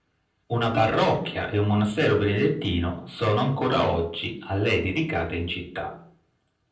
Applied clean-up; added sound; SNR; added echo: neural separator model SepFormer DNS4.